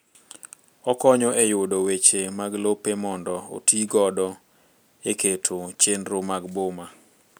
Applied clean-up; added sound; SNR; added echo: none; none; none; none.